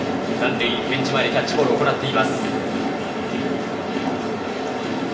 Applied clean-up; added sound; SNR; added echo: none; none; none; reverberation time 1.4 s.